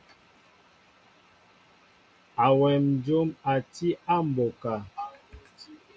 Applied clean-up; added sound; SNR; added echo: none; none; none; none.